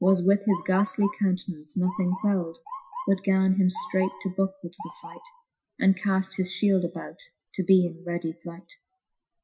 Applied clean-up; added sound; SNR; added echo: classical method Wiener filter.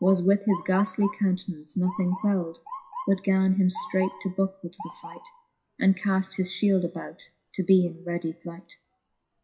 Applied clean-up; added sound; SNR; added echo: classical method log-MMSE.